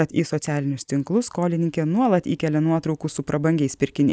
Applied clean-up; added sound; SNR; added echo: neural mask model Resemble Enhance denoiser.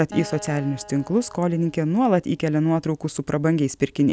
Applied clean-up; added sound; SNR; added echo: none; Acoustic guitar; 20 dB; none.